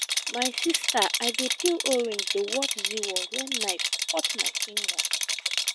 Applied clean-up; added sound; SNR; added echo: none; Rattle; -3 dB; none.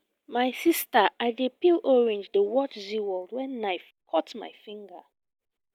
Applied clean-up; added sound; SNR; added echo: none; none; none; none.